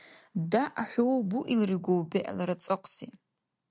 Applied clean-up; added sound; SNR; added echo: none; none; none; none.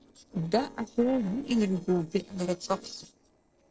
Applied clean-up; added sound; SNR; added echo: neural separator model SepFormer DNS4.